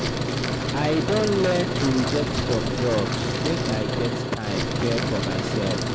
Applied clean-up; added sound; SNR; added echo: none; Truck; -2 dB; none.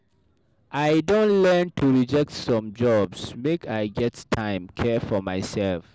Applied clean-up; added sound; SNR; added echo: none; none; none; none.